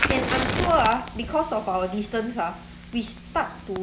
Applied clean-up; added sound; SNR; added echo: none; Fire; 4 dB; none.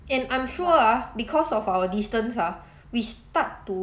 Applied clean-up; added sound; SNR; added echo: none; none; none; none.